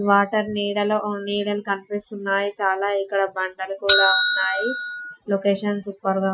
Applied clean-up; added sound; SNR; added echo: classical method Wiener filter.